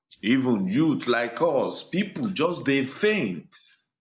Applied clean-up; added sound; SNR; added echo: neural mask model Resemble Enhance denoiser.